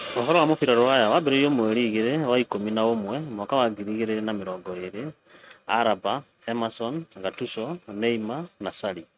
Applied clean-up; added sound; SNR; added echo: neural mask model RNNoise.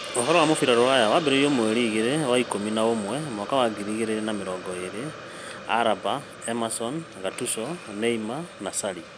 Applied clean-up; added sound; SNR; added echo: none; Hiss; 12 dB; none.